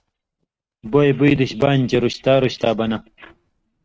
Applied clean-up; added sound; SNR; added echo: neural mask model RNNoise.